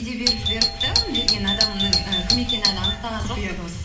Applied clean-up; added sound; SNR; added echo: none; Doorbell; -3 dB; reverberation time 0.9 s.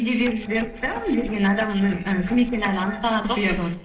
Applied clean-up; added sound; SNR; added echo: neural separator model SepFormer DNS4.